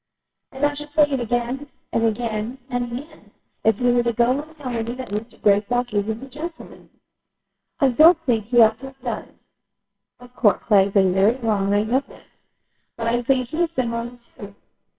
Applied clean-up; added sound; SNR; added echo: neural separator model SepFormer WHAMR!.